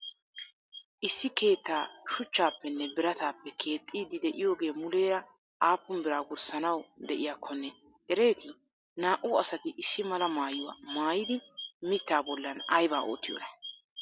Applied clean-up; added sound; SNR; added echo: none; none; none; none.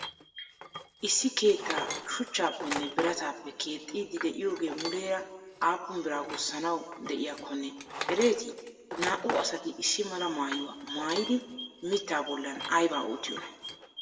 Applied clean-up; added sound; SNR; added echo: none; Tools; 10 dB; reverberation time 1.0 s.